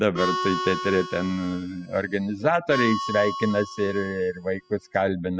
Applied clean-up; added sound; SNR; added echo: classical method spectral subtraction.